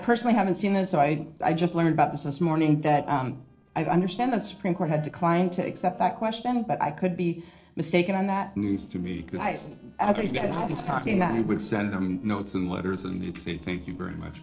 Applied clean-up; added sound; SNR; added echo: neural separator model SepFormer DNS4.